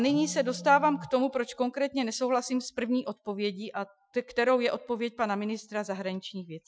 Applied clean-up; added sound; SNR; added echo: classical method Wiener filter.